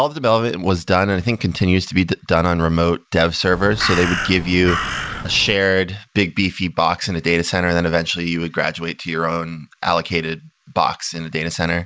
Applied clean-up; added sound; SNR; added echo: none; Crow; 6 dB; none.